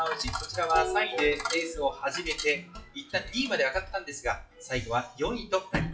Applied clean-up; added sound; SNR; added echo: classical method WPE with log-MMSE.